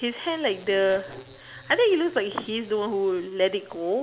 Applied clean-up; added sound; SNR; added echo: none; none; none; none.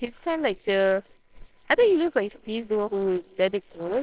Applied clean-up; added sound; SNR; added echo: neural separator model SepFormer WHAMR!.